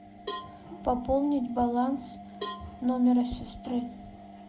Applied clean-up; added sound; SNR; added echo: none; Cowbell; 15 dB; none.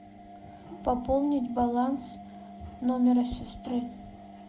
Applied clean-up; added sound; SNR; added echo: none; none; none; none.